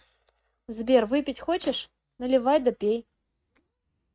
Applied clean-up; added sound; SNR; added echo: neural mask model RNNoise.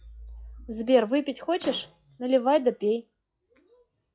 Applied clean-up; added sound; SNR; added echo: classical method log-MMSE.